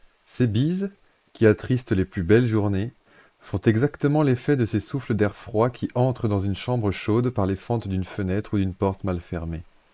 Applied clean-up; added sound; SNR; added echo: neural mask model Resemble Enhance denoiser.